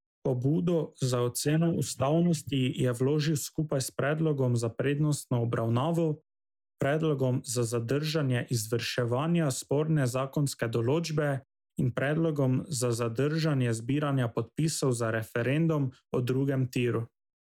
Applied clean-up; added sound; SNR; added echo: neural mask model Resemble Enhance denoiser.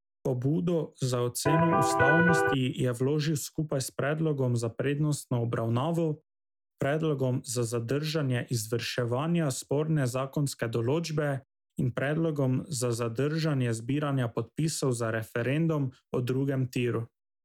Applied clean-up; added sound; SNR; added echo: none; Electric guitar; -4 dB; none.